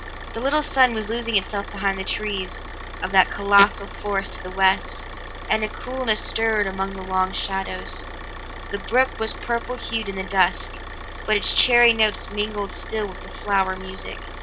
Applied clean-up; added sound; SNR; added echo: none; Idling / Car; 10 dB; reverberation time 0.3 s.